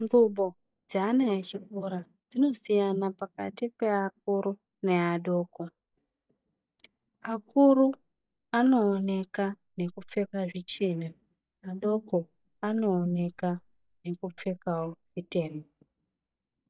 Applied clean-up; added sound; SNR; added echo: neural mask model DeepFilterNet 3.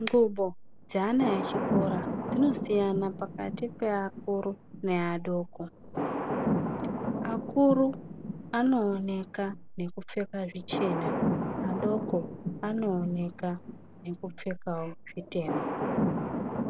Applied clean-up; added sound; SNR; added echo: none; Thunder; 3 dB; none.